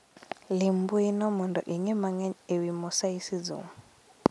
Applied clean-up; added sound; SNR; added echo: none; none; none; none.